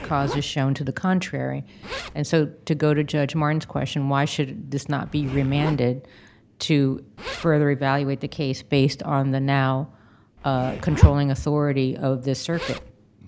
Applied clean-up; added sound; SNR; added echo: none; Zipper (clothing); 17 dB; none.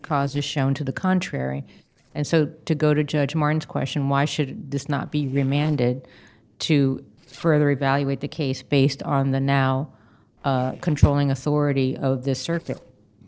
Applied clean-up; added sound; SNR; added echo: neural separator model SepFormer DNS4.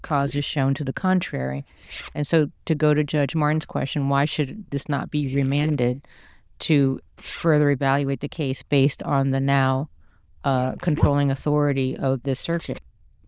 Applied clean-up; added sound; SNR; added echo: neural diffusion model UNIVERSE++.